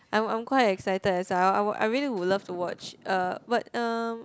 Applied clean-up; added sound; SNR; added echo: none; none; none; none.